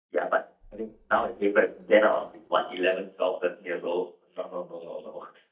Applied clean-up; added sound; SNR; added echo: neural mask model DeepFilterNet 3.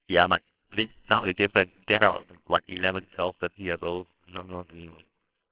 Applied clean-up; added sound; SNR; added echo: neural separator model SepFormer WHAMR!.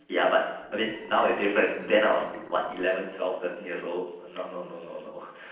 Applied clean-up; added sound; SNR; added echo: neural separator model SepFormer DNS4.